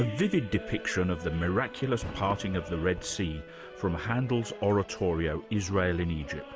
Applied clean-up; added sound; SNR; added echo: none; Wind instrument, woodwind instrument + Fireworks; 17 dB; none.